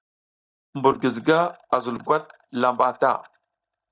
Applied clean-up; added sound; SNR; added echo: neural mask model DeepFilterNet 3.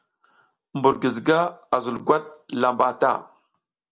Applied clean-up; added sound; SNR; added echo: none; none; none; none.